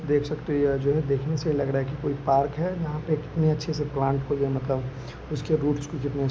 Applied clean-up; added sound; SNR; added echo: none; none; none; none.